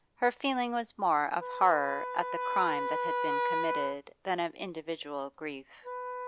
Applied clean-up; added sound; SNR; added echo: none; Wind instrument, woodwind instrument; 4 dB; none.